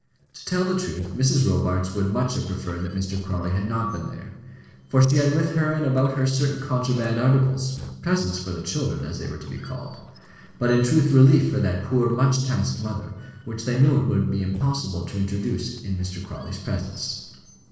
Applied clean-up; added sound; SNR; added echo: neural separator model SepFormer DNS4.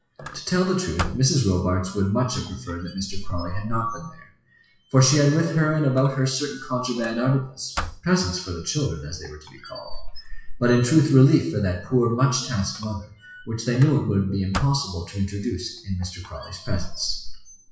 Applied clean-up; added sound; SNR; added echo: classical method WPE with log-MMSE.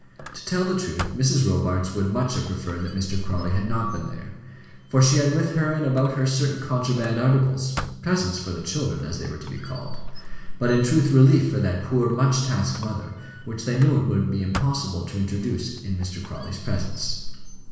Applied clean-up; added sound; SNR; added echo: none; Squeak; 11 dB; reverberation time 1.1 s.